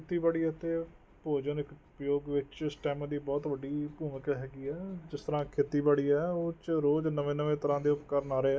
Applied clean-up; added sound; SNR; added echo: none; none; none; none.